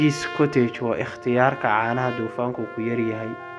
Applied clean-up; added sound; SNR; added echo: none; Trumpet + Piano; 12 dB; none.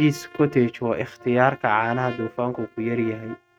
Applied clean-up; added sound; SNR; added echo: neural mask model RNNoise.